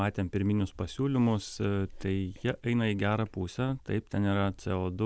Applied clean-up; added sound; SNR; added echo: none; none; none; none.